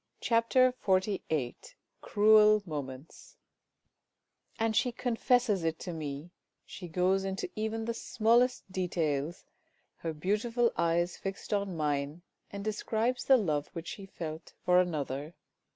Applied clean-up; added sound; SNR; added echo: none; none; none; none.